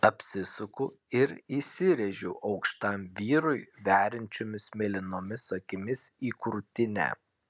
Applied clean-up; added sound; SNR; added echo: none; none; none; none.